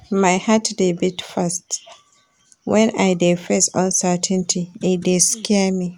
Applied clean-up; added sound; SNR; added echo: none; none; none; none.